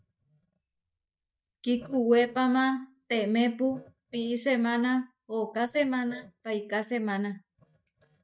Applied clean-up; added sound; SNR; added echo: neural mask model DeepFilterNet 3.